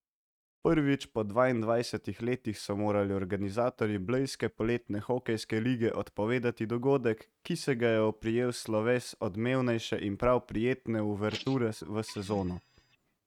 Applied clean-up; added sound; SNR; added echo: neural mask model RNNoise.